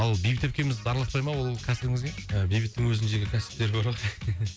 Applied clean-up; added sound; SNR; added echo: none; none; none; none.